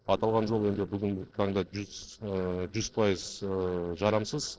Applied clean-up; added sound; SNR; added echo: neural separator model SepFormer DNS4.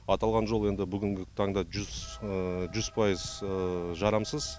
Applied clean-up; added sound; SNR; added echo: none; none; none; none.